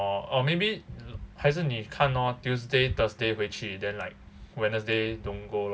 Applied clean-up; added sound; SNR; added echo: none; none; none; none.